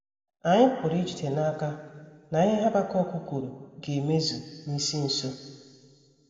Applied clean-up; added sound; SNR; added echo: none; none; none; reverberation time 1.7 s.